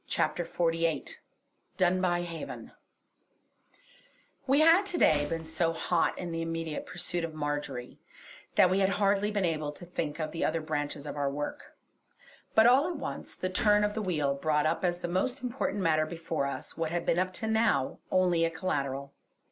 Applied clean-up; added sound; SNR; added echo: none; Gunshot, gunfire; 15 dB; none.